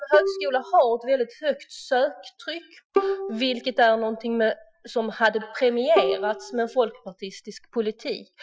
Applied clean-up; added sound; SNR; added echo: classical method Wiener filter.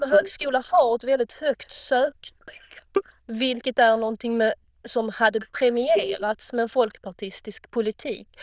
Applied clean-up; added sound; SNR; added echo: neural diffusion model UNIVERSE++.